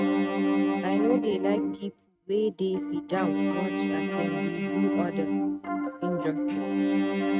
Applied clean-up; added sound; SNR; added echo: neural mask model RNNoise.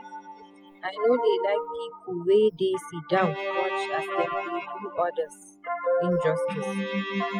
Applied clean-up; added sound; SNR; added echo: classical method spectral subtraction.